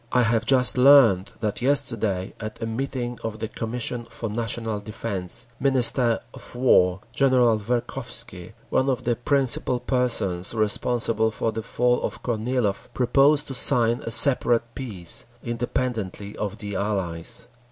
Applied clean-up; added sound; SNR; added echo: none; none; none; none.